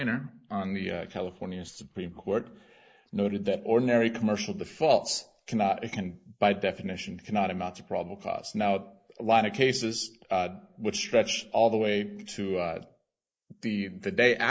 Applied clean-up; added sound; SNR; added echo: neural mask model Resemble Enhance denoiser.